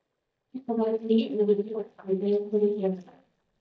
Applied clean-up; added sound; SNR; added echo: neural mask model DeepFilterNet 3.